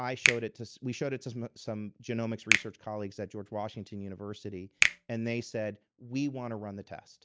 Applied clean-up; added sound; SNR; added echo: none; Finger snapping; -2 dB; none.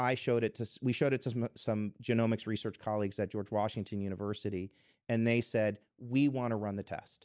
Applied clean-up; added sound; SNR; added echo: none; none; none; none.